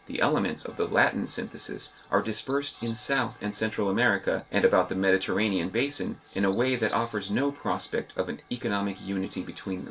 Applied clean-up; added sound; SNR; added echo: none; Bird; 14 dB; none.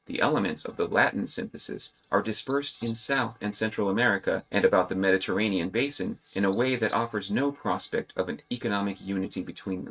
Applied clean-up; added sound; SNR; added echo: neural mask model RNNoise.